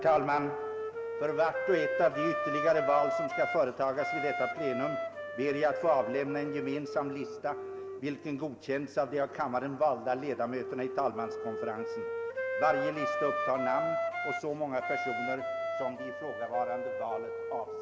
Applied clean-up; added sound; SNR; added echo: none; Wind instrument, woodwind instrument; 3 dB; reverberation time 1.1 s.